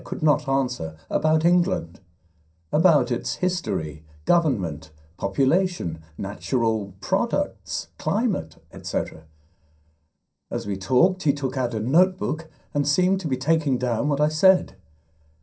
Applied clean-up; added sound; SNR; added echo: none; none; none; reverberation time 0.3 s.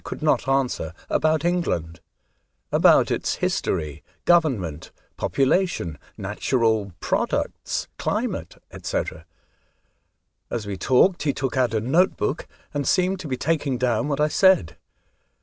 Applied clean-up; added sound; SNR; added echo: none; none; none; none.